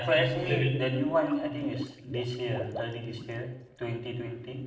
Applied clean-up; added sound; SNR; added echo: neural separator model SepFormer DNS4.